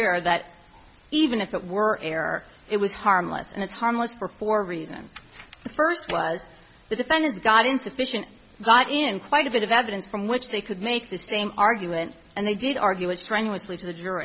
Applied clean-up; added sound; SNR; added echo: none; none; none; none.